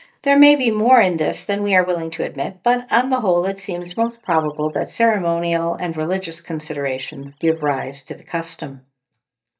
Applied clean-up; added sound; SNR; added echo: neural mask model DeepFilterNet 3.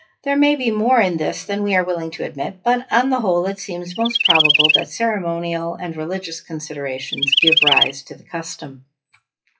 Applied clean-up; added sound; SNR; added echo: classical method WPE with log-MMSE.